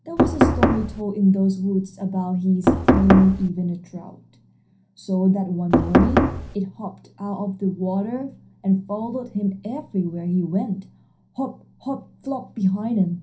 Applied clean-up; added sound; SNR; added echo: none; Knock; -5 dB; reverberation time 0.3 s.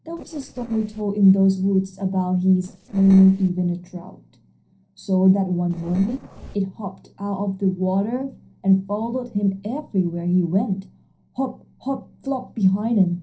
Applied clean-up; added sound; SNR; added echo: neural separator model SepFormer DNS4.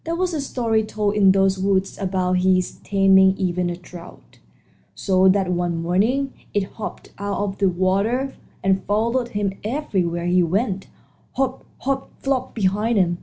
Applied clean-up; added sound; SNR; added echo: none; none; none; none.